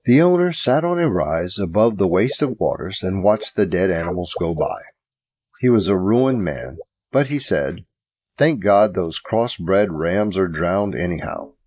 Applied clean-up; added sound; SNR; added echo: neural mask model Resemble Enhance denoiser.